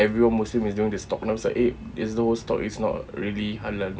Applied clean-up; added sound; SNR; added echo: none; none; none; none.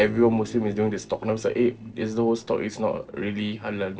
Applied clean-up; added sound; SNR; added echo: neural separator model SepFormer DNS4.